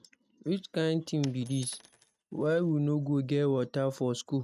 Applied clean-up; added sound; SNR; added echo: neural mask model RNNoise.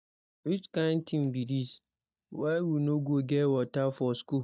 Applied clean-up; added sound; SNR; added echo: neural mask model DeepFilterNet 3.